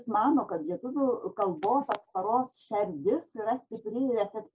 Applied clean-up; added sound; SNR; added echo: none; none; none; none.